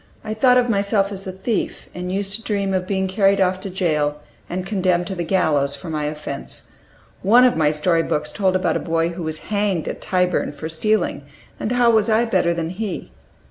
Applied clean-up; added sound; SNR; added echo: none; none; none; none.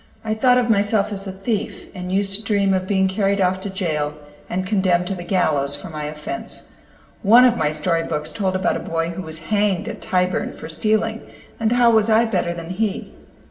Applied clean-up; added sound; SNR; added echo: none; none; none; reverberation time 2.3 s.